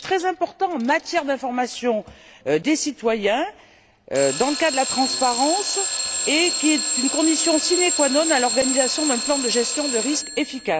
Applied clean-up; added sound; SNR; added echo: none; Alarm / Clock; 3 dB; none.